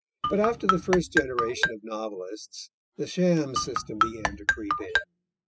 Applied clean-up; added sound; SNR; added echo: classical method spectral subtraction.